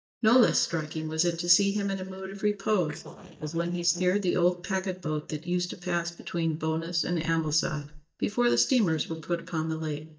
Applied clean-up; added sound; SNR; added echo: neural mask model DeepFilterNet 3.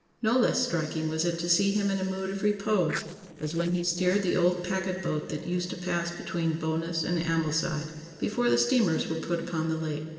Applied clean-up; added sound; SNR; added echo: neural separator model SepFormer DNS4.